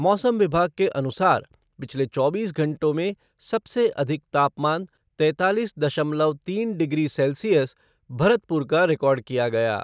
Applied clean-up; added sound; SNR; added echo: none; none; none; none.